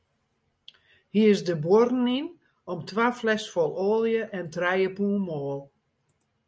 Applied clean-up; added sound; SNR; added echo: none; none; none; none.